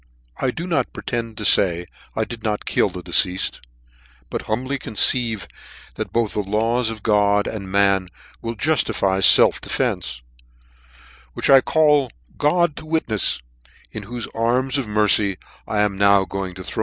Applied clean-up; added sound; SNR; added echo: none; none; none; none.